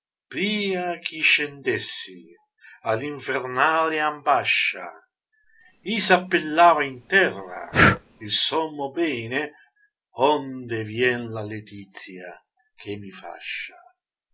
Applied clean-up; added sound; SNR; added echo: none; Breathing; 2 dB; none.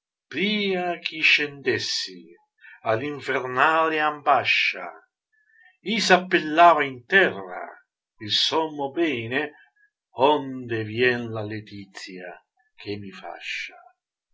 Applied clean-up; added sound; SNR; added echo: none; none; none; none.